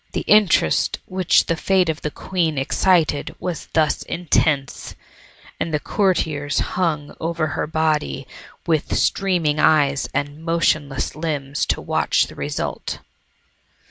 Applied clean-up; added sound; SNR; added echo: none; none; none; none.